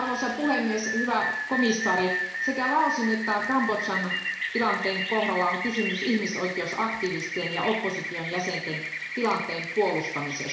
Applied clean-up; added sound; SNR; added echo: none; Rain; 4 dB; reverberation time 0.7 s.